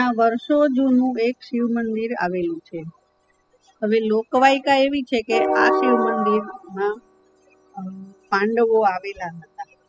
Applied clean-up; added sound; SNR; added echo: classical method spectral subtraction.